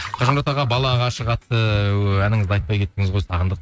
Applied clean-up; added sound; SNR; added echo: neural mask model RNNoise.